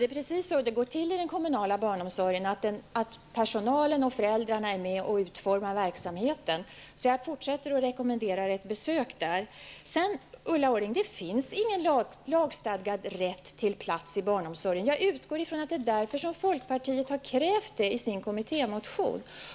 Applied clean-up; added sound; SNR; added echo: none; none; none; none.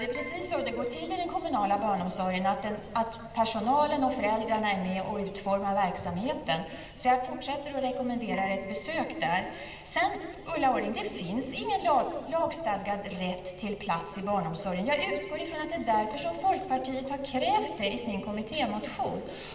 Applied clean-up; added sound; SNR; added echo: none; Keyboard (musical); 18 dB; reverberation time 2.0 s.